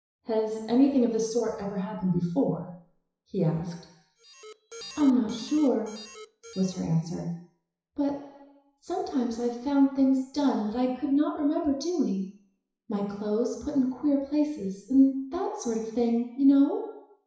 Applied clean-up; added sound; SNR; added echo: classical method WPE with log-MMSE.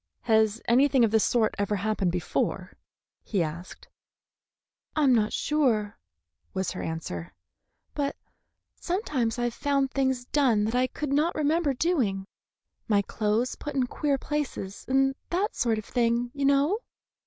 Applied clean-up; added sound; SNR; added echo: none; none; none; none.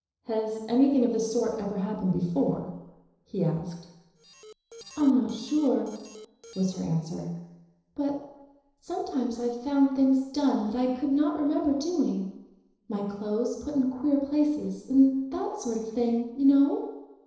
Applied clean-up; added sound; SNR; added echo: neural separator model SepFormer DNS4.